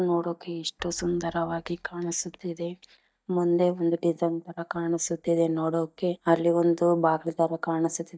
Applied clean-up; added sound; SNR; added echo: neural mask model DeepFilterNet 3.